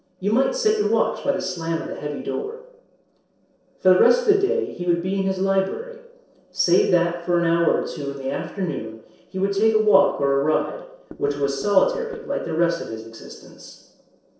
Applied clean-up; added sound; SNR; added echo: neural separator model SepFormer DNS4.